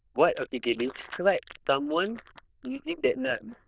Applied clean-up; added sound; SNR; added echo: neural diffusion model UNIVERSE++.